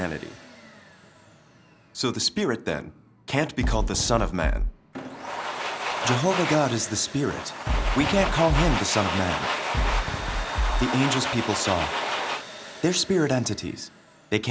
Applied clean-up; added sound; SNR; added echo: none; Fireworks + Domestic sounds, home sounds; 2 dB; none.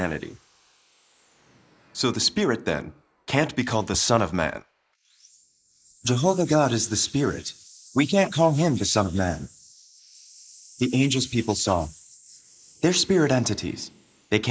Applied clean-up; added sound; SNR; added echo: neural mask model Resemble Enhance denoiser.